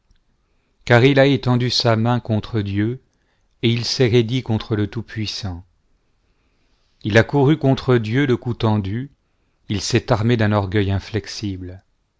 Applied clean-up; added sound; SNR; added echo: none; none; none; none.